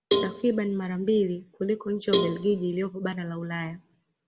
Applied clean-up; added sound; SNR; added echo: none; Cowbell; 2 dB; none.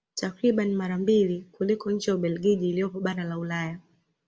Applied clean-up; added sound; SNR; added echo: none; none; none; none.